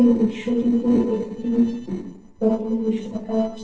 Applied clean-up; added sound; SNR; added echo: neural separator model SepFormer DNS4.